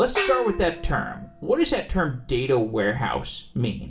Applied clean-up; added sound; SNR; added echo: none; Gong; 11 dB; reverberation time 0.3 s.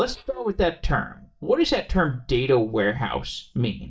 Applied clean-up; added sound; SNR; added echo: neural mask model DeepFilterNet 3.